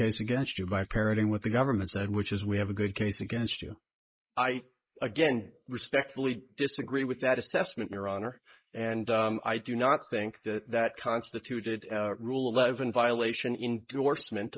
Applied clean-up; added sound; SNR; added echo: neural mask model Resemble Enhance denoiser.